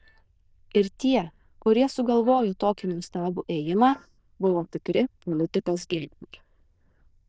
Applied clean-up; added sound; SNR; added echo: neural diffusion model UNIVERSE++.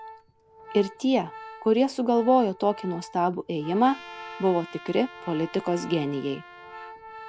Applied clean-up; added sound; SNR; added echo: none; Organ + Trumpet; 17 dB; none.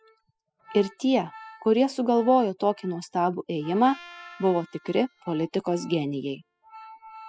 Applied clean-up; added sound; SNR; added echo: classical method spectral subtraction.